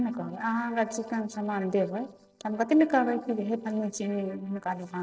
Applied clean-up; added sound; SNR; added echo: neural separator model SepFormer DNS4.